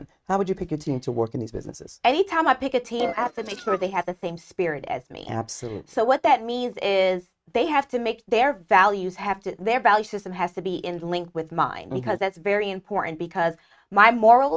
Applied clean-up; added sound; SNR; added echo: neural mask model RNNoise.